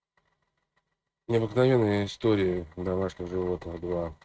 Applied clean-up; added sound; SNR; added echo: neural mask model RNNoise.